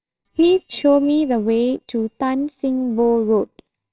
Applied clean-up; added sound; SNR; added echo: neural separator model SepFormer WHAMR!.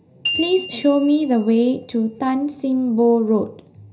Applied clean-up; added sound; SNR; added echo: none; Glockenspiel; 14 dB; reverberation time 0.4 s.